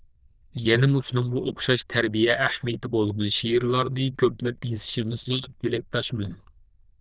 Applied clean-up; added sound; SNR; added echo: neural diffusion model UNIVERSE++.